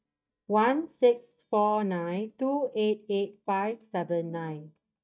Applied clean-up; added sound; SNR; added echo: neural mask model DeepFilterNet 3.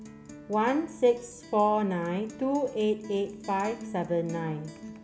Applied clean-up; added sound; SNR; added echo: none; Guitar; 15 dB; none.